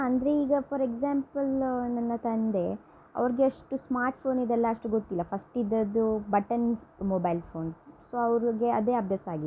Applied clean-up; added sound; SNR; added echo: none; none; none; none.